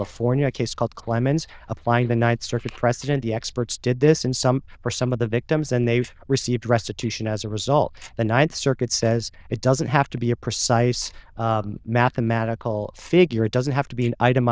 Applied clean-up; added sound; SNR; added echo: neural diffusion model UNIVERSE++.